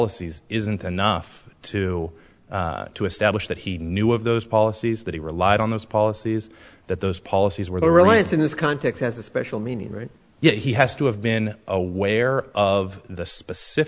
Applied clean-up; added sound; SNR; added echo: none; none; none; none.